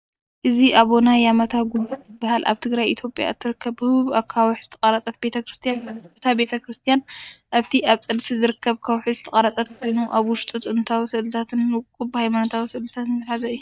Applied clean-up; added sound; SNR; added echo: neural mask model DeepFilterNet 3.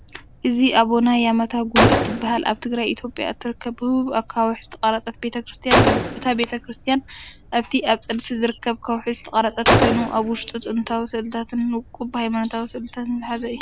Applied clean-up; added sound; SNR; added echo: none; Gunshot, gunfire; 3 dB; none.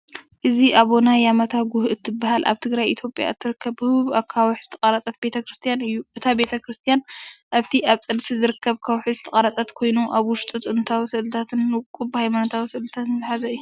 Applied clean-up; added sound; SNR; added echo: none; none; none; none.